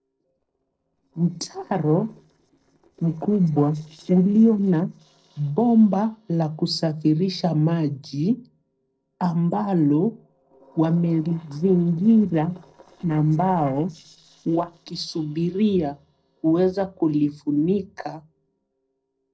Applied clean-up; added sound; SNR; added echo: neural separator model SepFormer DNS4.